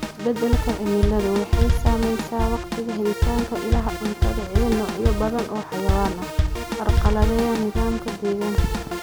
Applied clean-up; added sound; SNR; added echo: none; Drum kit; -2 dB; none.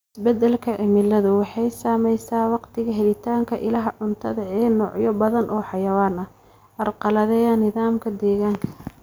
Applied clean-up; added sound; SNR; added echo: none; none; none; none.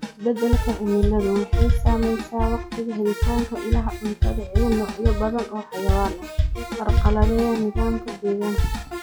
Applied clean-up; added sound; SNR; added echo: classical method log-MMSE.